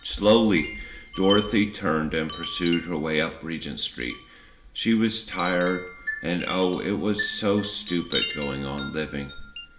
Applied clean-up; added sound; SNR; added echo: none; Wind chime; 12 dB; reverberation time 0.6 s.